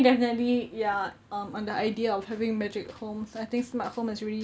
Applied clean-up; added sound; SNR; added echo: none; none; none; none.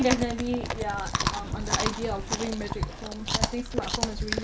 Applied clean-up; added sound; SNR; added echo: none; Chewing, mastication; -1 dB; none.